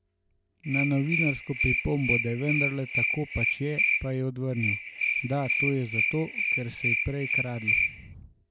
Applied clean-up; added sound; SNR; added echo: none; Cricket; -1 dB; none.